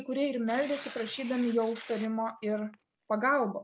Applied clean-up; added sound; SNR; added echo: none; Tearing; 17 dB; none.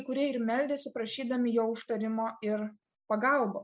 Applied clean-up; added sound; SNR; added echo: none; none; none; none.